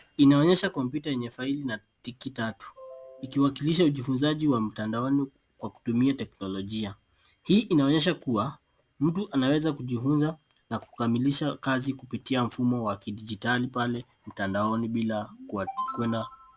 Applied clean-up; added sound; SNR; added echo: none; none; none; none.